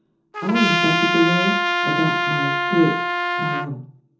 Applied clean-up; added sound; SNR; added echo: none; Trumpet; -2 dB; reverberation time 0.6 s.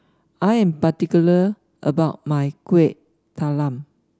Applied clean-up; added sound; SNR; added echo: none; none; none; none.